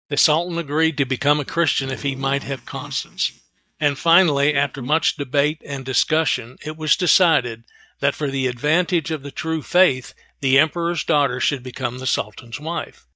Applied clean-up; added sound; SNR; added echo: neural mask model DeepFilterNet 3.